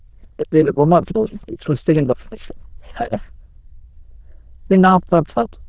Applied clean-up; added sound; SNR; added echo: neural diffusion model UNIVERSE++.